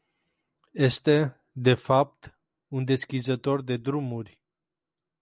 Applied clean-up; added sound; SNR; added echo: none; none; none; none.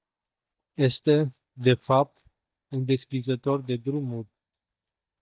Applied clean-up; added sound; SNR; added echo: neural mask model DeepFilterNet 3.